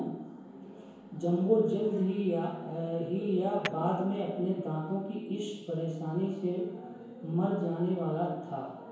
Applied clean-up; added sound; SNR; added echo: none; Tap / Hammer; 15 dB; reverberation time 1.0 s.